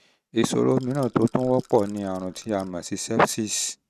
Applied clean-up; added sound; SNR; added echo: neural mask model RNNoise.